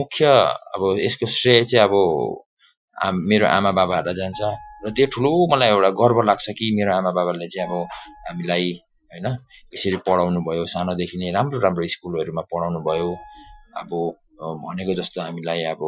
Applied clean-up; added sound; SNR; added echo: classical method Wiener filter.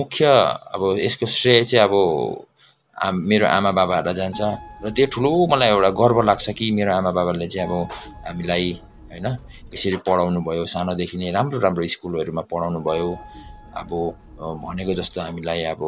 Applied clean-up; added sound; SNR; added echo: none; Keyboard (musical); 19 dB; none.